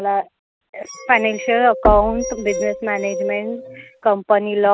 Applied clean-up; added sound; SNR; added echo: none; Knock + Glass; 7 dB; none.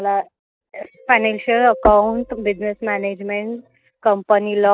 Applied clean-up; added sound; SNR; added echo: neural mask model DeepFilterNet 3.